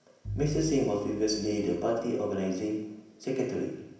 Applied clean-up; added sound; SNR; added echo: none; Bowed string instrument; 15 dB; reverberation time 0.9 s.